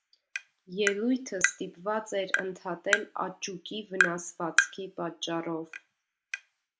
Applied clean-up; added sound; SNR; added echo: none; Tap; 0 dB; none.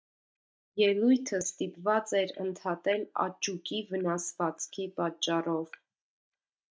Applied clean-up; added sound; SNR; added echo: neural mask model DeepFilterNet 3.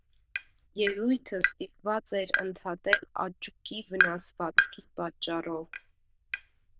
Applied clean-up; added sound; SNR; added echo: neural diffusion model UNIVERSE++.